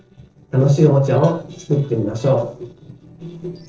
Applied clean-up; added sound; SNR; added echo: neural separator model SepFormer DNS4.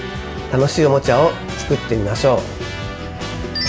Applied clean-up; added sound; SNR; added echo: none; none; none; none.